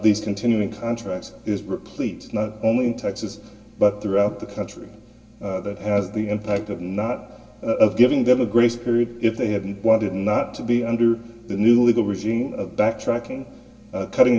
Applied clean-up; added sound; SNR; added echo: none; none; none; reverberation time 0.2 s.